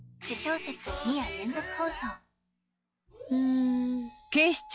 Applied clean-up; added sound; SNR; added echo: classical method log-MMSE.